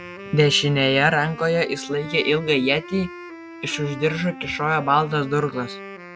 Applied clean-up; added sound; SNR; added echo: none; Wind instrument, woodwind instrument; 15 dB; none.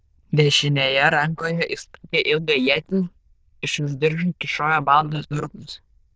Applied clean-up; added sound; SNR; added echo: neural diffusion model UNIVERSE++.